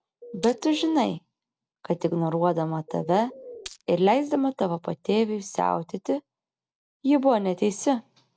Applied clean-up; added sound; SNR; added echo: none; Bird + Glass; 16 dB; none.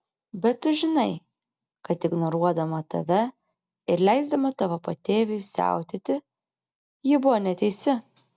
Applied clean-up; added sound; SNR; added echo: none; none; none; none.